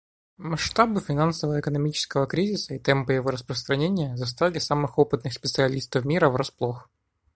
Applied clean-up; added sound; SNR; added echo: none; none; none; none.